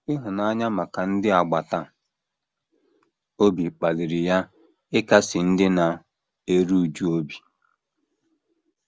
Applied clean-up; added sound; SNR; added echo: none; none; none; none.